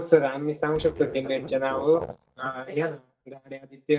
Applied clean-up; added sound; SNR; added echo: neural mask model DeepFilterNet 3.